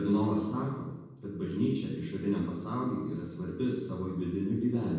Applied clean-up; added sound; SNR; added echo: none; none; none; reverberation time 1.1 s.